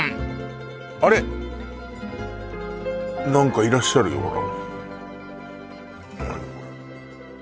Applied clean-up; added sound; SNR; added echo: none; none; none; none.